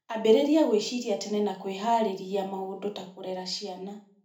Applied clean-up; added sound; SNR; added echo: none; none; none; reverberation time 0.4 s.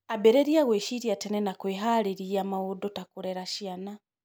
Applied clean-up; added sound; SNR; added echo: none; none; none; none.